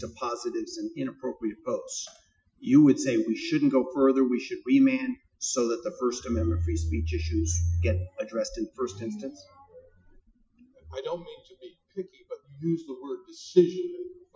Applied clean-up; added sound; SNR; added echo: classical method Wiener filter.